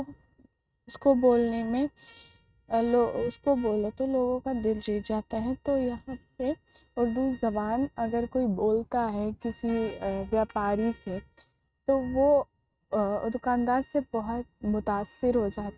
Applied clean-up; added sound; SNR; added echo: neural mask model RNNoise.